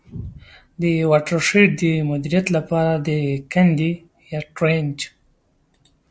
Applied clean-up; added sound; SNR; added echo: none; none; none; none.